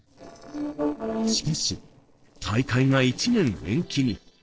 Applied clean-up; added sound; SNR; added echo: neural separator model SepFormer DNS4.